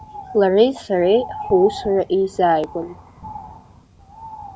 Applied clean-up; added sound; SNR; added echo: none; Bird; 15 dB; none.